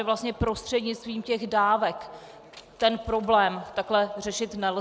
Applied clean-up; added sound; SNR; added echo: none; none; none; none.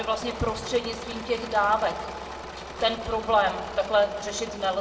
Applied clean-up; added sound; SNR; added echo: none; Engine / Mechanisms; 12 dB; reverberation time 1.5 s.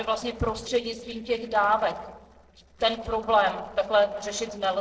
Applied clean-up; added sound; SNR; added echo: neural separator model SepFormer DNS4.